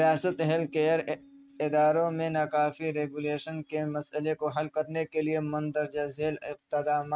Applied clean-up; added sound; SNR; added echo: neural mask model RNNoise.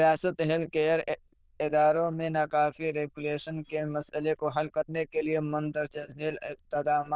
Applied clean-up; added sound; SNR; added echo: neural diffusion model UNIVERSE++.